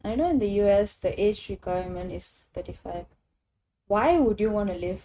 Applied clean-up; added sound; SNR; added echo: neural mask model RNNoise.